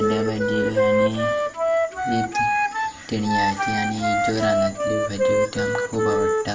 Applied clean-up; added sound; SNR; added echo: none; Wind instrument, woodwind instrument; -5 dB; reverberation time 0.4 s.